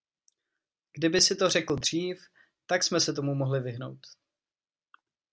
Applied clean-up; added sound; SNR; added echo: none; none; none; none.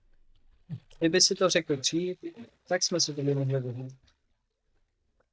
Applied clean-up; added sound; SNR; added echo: neural mask model DeepFilterNet 3.